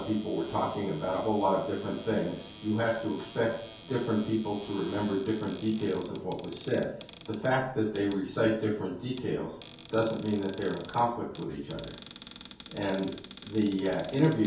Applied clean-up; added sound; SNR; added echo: none; Cupboard open or close; 15 dB; reverberation time 0.6 s.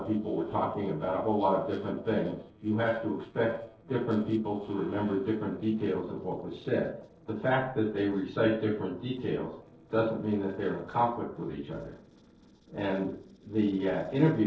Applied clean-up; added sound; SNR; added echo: neural separator model SepFormer DNS4.